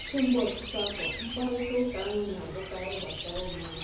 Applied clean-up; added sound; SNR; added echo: none; Bird; 3 dB; reverberation time 0.7 s.